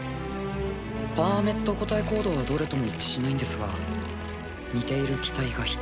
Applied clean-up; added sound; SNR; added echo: none; Tearing; 18 dB; none.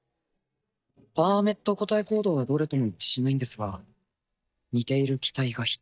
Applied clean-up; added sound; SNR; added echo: neural mask model DeepFilterNet 3.